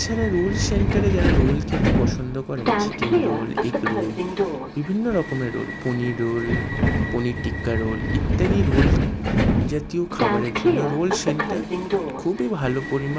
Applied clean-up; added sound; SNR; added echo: none; Subway, metro, underground; -3 dB; none.